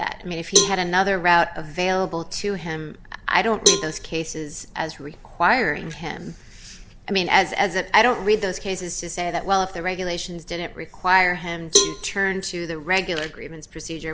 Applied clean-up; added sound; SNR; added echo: none; Cowbell; 3 dB; none.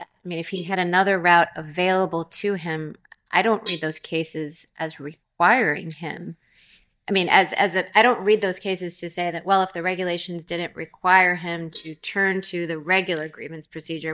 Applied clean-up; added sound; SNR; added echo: neural mask model DeepFilterNet 3.